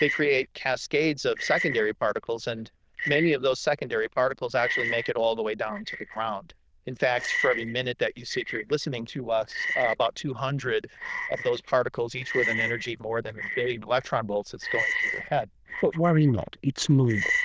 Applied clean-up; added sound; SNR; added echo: neural diffusion model UNIVERSE++.